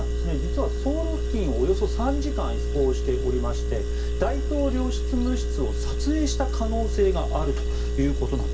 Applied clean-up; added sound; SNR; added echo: none; Engine; -3 dB; reverberation time 0.2 s.